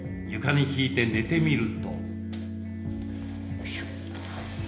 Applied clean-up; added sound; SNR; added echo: none; Piano; 5 dB; reverberation time 1.1 s.